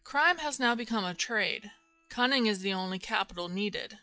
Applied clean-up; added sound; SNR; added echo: classical method log-MMSE.